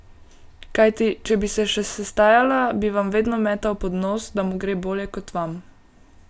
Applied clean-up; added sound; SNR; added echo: none; none; none; none.